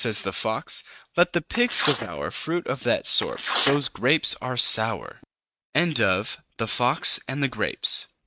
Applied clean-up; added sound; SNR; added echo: neural mask model RNNoise.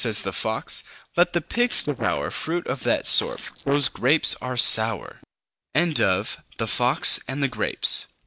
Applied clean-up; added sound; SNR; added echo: neural separator model SepFormer DNS4.